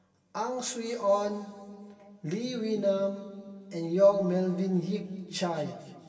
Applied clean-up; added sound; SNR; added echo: none; none; none; reverberation time 2.4 s.